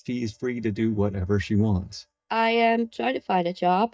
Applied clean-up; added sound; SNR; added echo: neural mask model DeepFilterNet 3.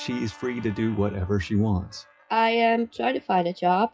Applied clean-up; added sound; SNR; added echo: classical method WPE with log-MMSE.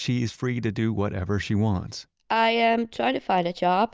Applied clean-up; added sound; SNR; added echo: none; none; none; none.